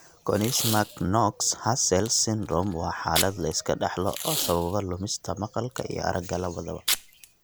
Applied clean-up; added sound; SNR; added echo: none; Packing tape, duct tape; 8 dB; none.